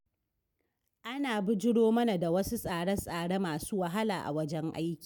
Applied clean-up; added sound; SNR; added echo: none; none; none; none.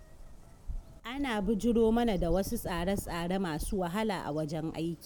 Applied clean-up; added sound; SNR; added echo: none; Bird vocalization, bird call, bird song; 10 dB; none.